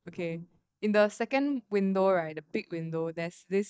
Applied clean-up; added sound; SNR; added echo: neural mask model DeepFilterNet 3.